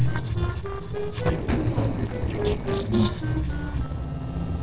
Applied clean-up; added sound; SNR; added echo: neural separator model SepFormer DNS4.